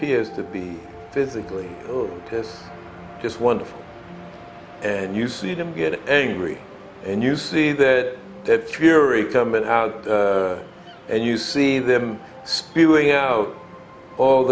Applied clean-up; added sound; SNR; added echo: none; none; none; none.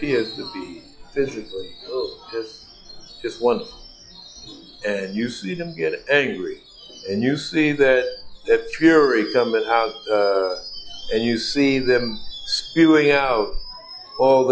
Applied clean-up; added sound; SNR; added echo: classical method log-MMSE.